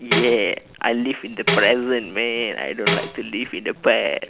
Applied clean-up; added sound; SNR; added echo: none; Tambourine; 6 dB; none.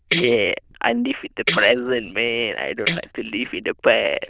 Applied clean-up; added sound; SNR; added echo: neural diffusion model UNIVERSE++.